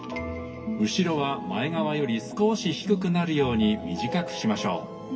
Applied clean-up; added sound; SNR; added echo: none; none; none; reverberation time 1.3 s.